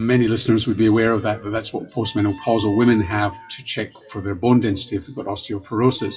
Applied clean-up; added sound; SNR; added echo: classical method WPE with log-MMSE.